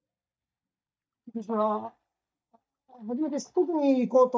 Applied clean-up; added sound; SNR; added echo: neural mask model DeepFilterNet 3.